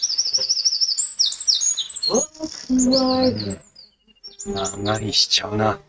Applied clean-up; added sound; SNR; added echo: neural mask model RNNoise.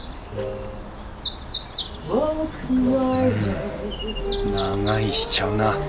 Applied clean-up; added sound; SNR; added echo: none; Bird vocalization, bird call, bird song; 1 dB; none.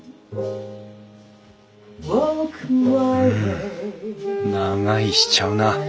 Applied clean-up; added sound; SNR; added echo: none; none; none; none.